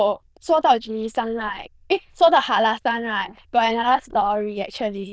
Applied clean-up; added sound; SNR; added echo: neural diffusion model UNIVERSE++.